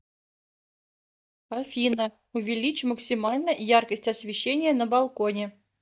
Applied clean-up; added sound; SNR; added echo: neural mask model DeepFilterNet 3.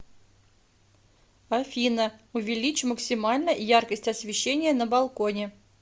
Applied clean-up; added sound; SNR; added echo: none; none; none; none.